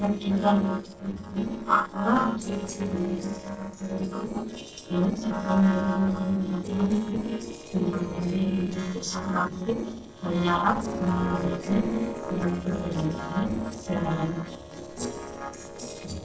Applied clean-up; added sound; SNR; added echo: neural separator model SepFormer DNS4.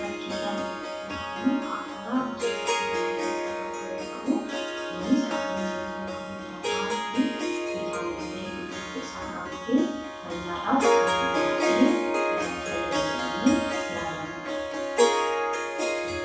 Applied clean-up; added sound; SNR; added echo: none; Harp; -3 dB; reverberation time 0.7 s.